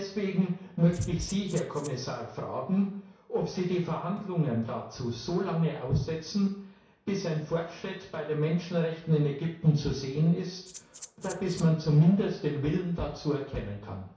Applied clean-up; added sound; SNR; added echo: none; Rattle (instrument); 18 dB; reverberation time 0.6 s.